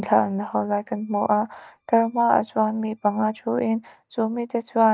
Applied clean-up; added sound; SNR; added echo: neural mask model DeepFilterNet 3.